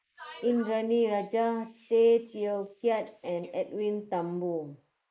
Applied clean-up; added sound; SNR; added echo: neural mask model Resemble Enhance denoiser.